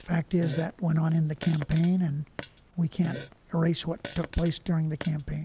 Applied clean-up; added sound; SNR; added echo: none; Fart; 14 dB; none.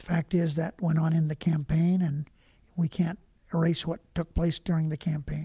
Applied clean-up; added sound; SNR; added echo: none; none; none; none.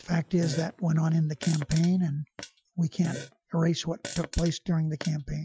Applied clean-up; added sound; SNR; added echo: classical method Wiener filter.